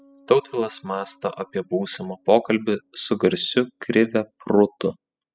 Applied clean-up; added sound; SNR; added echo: classical method spectral subtraction.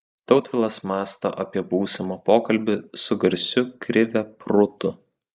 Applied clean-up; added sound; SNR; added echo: neural mask model Resemble Enhance denoiser.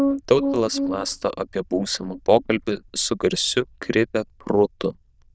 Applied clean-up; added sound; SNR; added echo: neural diffusion model UNIVERSE++.